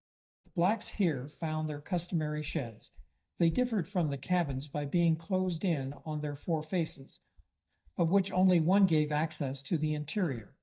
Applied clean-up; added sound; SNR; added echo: neural mask model DeepFilterNet 3.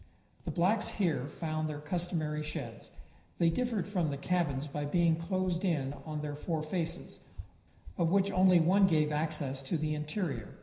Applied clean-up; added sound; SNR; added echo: none; Walk, footsteps; 18 dB; reverberation time 0.9 s.